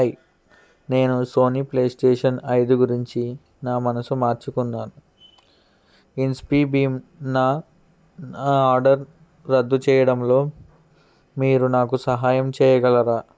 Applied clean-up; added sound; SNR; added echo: none; none; none; none.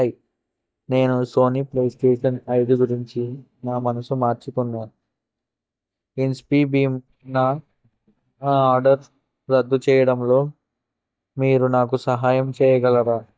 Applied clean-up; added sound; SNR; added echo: neural mask model DeepFilterNet 3.